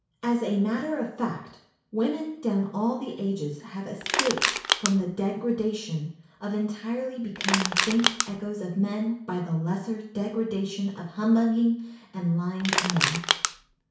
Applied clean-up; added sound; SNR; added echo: none; Crushing; -1 dB; reverberation time 0.6 s.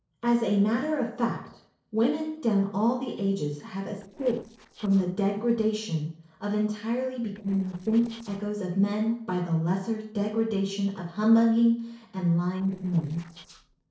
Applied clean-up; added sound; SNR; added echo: neural separator model SepFormer DNS4.